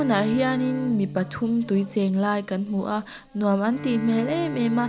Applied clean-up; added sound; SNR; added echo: none; Bowed string instrument; 12 dB; none.